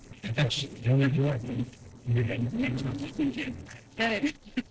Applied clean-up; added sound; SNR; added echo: neural separator model SepFormer DNS4.